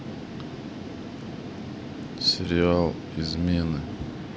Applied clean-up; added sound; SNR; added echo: none; none; none; none.